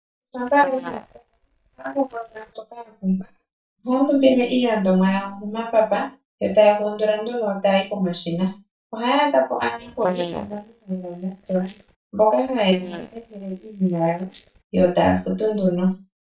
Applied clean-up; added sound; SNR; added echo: neural mask model DeepFilterNet 3.